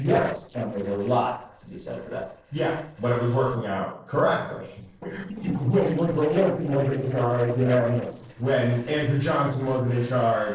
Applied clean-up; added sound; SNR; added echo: neural separator model SepFormer DNS4.